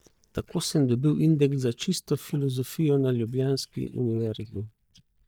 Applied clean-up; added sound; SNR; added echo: neural mask model DeepFilterNet 3.